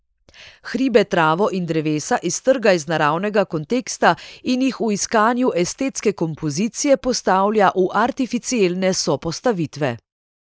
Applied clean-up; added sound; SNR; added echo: neural mask model Resemble Enhance denoiser.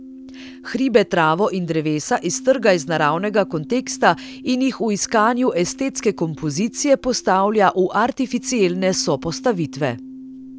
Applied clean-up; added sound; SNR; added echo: none; Keyboard (musical); 17 dB; none.